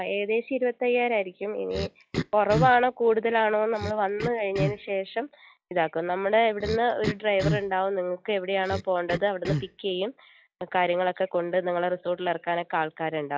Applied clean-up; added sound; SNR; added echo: classical method log-MMSE.